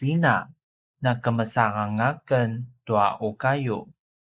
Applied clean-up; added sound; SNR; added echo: neural mask model Resemble Enhance denoiser.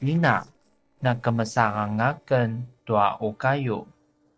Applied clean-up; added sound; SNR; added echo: neural separator model SepFormer DNS4.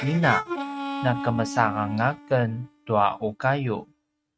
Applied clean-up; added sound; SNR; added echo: neural mask model RNNoise.